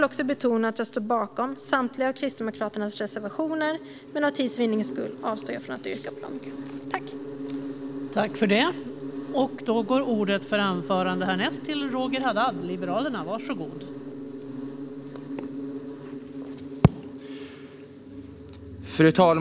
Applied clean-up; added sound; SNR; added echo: none; Insect; 10 dB; none.